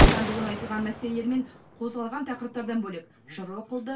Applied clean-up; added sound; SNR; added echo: none; Explosion; -4 dB; reverberation time 0.2 s.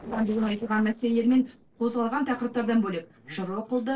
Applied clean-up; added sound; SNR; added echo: neural separator model SepFormer DNS4.